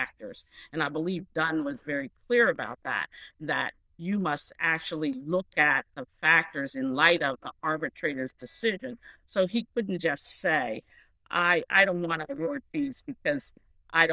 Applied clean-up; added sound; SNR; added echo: neural diffusion model UNIVERSE++.